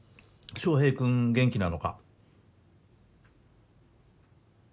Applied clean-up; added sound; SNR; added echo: none; none; none; none.